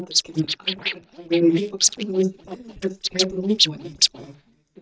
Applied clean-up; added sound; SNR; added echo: neural mask model DeepFilterNet 3.